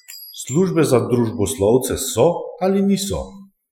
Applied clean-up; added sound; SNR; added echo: classical method Wiener filter.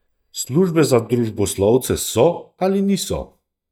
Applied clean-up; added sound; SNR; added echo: neural mask model DeepFilterNet 3.